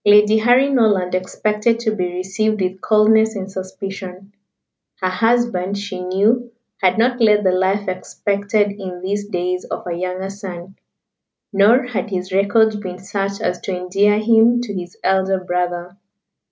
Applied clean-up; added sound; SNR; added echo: none; none; none; none.